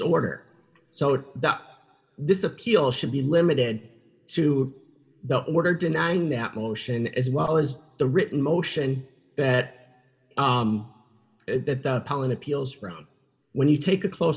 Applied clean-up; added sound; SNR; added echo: none; none; none; reverberation time 0.7 s.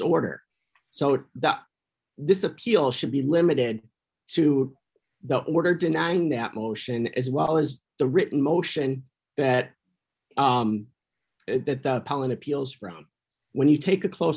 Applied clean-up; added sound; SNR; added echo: none; none; none; none.